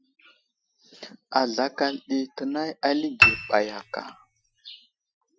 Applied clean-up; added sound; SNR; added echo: classical method Wiener filter.